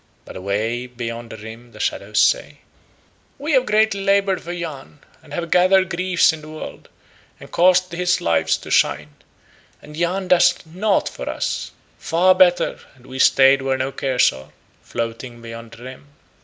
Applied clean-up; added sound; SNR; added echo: none; none; none; none.